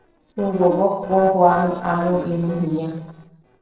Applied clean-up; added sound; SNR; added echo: neural separator model SepFormer DNS4.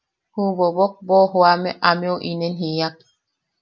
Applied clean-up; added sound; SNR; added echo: none; none; none; none.